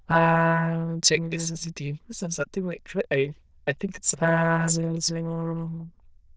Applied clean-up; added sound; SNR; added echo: neural diffusion model UNIVERSE++.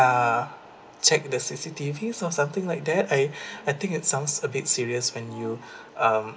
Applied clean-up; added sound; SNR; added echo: none; none; none; none.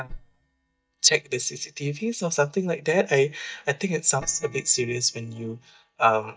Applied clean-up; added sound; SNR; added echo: neural mask model DeepFilterNet 3.